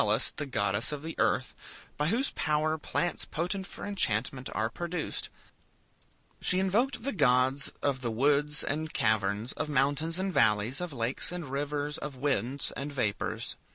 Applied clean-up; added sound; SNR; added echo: none; none; none; none.